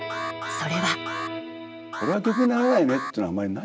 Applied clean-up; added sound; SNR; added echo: none; Alarm; 9 dB; none.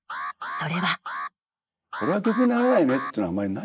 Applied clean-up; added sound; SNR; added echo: neural mask model Resemble Enhance denoiser.